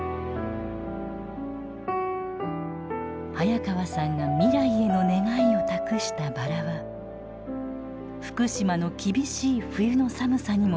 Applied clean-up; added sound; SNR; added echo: none; none; none; none.